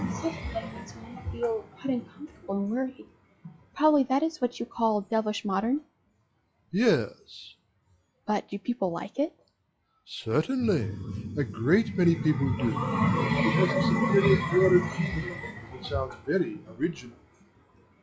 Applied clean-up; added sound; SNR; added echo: classical method log-MMSE.